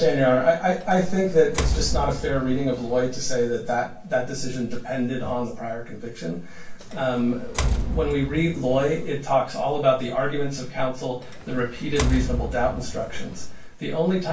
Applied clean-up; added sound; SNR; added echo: none; Door; 6 dB; reverberation time 0.2 s.